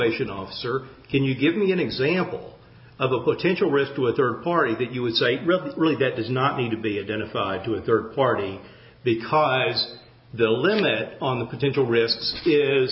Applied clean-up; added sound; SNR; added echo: none; none; none; none.